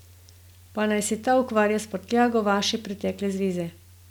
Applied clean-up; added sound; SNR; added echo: none; none; none; none.